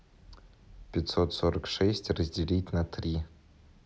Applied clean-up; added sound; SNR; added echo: none; none; none; none.